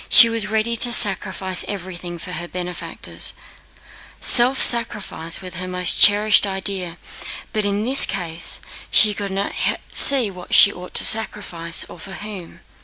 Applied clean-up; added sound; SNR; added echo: none; none; none; none.